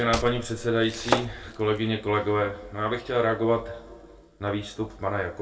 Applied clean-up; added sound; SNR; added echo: none; Domestic sounds, home sounds; 5 dB; reverberation time 0.2 s.